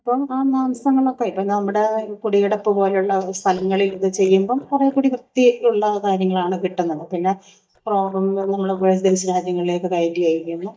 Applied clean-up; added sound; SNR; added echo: neural mask model DeepFilterNet 3.